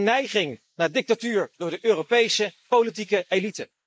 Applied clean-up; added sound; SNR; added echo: neural mask model Resemble Enhance denoiser.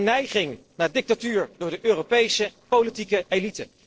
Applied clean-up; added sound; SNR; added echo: neural separator model SepFormer DNS4.